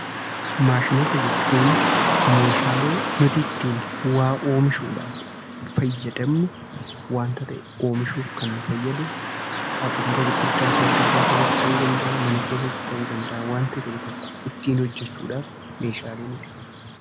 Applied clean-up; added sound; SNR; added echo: none; Car passing by / Traffic noise, roadway noise; 1 dB; none.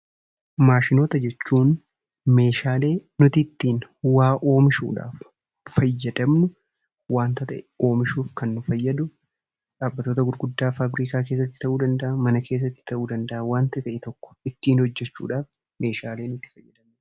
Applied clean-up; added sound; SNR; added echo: none; none; none; none.